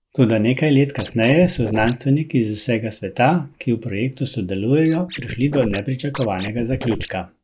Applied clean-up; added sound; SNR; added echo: neural mask model Resemble Enhance denoiser.